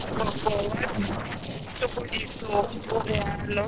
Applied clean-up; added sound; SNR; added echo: neural separator model SepFormer DNS4.